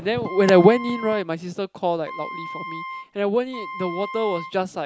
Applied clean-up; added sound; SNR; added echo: none; Wind instrument, woodwind instrument; 12 dB; none.